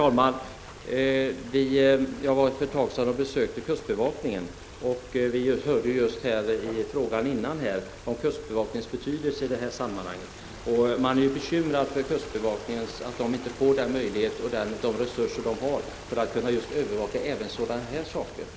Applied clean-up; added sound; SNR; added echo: none; Stream; 18 dB; none.